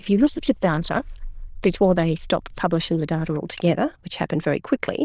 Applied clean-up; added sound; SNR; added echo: neural diffusion model UNIVERSE++.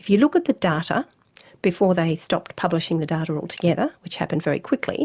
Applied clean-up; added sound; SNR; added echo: none; none; none; none.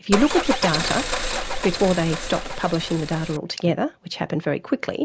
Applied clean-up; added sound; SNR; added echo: none; Car; 3 dB; none.